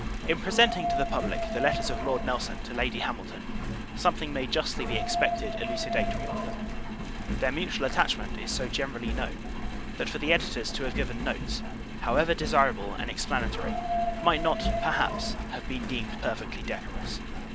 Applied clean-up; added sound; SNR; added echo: none; Engine + Dog; 1 dB; none.